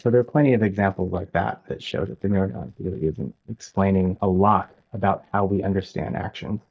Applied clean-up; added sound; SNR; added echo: neural mask model DeepFilterNet 3.